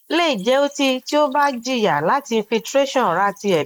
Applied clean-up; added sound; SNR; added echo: neural mask model Resemble Enhance denoiser.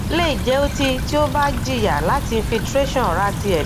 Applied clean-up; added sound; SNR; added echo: none; Stream / Trickle, dribble; 3 dB; none.